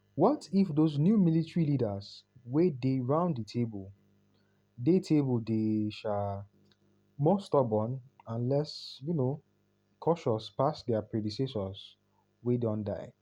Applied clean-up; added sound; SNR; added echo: none; none; none; none.